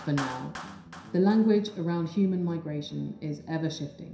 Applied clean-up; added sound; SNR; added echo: none; Clapping; 18 dB; reverberation time 0.7 s.